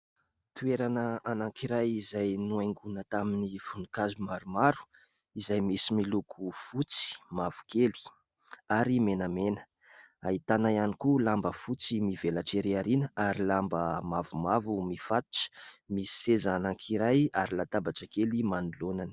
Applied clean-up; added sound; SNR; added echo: none; none; none; none.